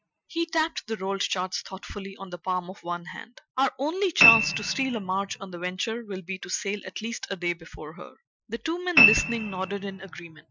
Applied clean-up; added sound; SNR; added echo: classical method Wiener filter.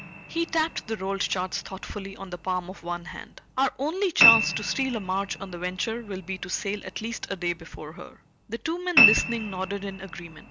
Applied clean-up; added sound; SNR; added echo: none; Piano; 0 dB; none.